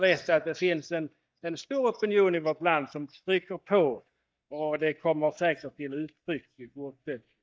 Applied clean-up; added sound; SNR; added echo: neural mask model DeepFilterNet 3.